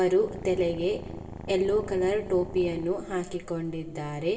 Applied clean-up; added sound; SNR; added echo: none; Purr; 13 dB; reverberation time 1.2 s.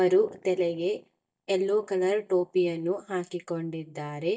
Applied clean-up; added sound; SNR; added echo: neural mask model DeepFilterNet 3.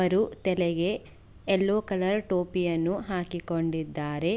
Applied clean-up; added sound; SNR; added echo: none; none; none; none.